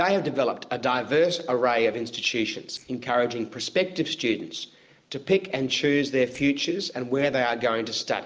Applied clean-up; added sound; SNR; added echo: neural separator model SepFormer DNS4.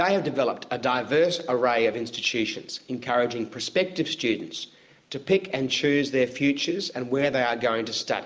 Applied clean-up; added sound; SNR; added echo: none; none; none; none.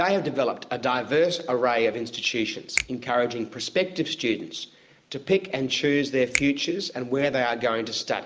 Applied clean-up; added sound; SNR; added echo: none; Finger snapping; 9 dB; none.